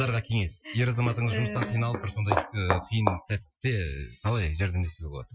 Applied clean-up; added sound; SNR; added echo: classical method Wiener filter.